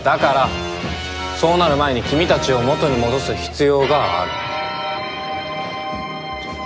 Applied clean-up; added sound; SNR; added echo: none; Telephone; 14 dB; none.